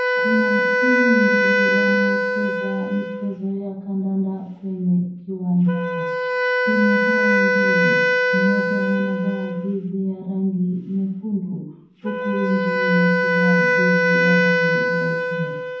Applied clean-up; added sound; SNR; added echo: none; Wind instrument, woodwind instrument; -2 dB; reverberation time 0.9 s.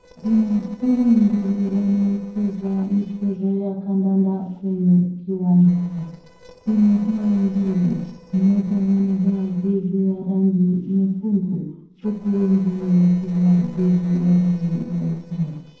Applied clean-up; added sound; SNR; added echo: neural separator model SepFormer DNS4.